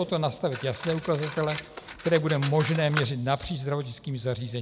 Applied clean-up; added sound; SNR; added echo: none; Cutlery, silverware; 9 dB; none.